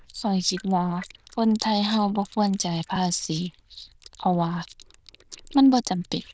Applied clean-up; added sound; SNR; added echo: neural diffusion model UNIVERSE++.